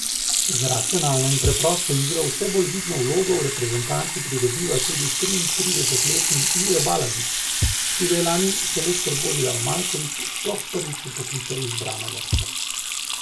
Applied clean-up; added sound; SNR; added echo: none; Sink (filling or washing) / Water tap, faucet + Bass drum; -3 dB; none.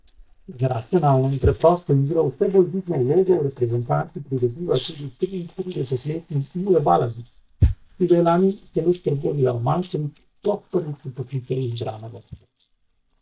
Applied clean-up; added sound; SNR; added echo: neural mask model DeepFilterNet 3.